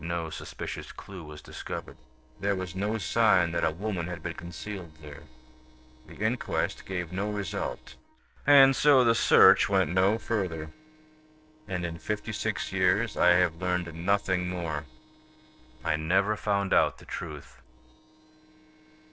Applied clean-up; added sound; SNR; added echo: neural separator model SepFormer DNS4.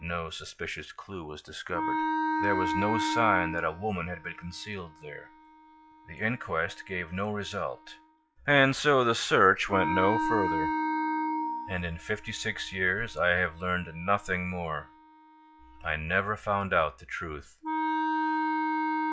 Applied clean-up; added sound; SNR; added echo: classical method log-MMSE.